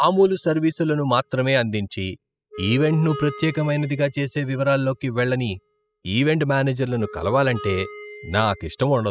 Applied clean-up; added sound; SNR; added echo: classical method spectral subtraction.